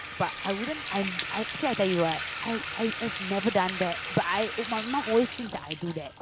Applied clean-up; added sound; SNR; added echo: none; Bathtub (filling or washing) / Water tap, faucet; 4 dB; none.